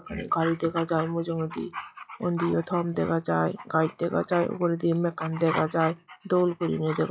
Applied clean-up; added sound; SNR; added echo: classical method log-MMSE.